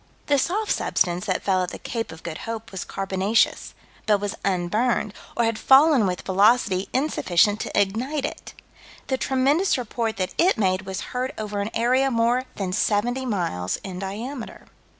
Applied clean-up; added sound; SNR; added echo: none; none; none; none.